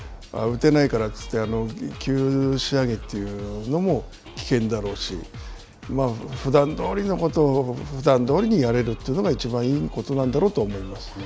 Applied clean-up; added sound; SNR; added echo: none; none; none; none.